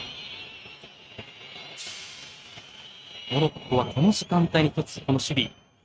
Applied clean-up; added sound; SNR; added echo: neural mask model RNNoise.